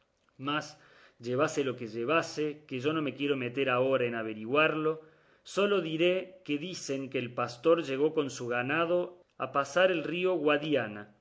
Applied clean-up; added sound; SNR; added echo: none; none; none; none.